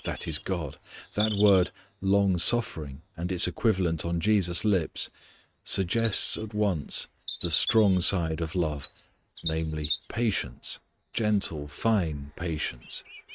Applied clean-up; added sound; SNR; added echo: neural mask model RNNoise.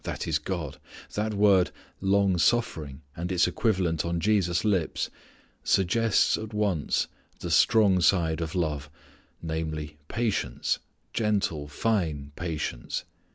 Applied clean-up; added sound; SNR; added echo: none; none; none; none.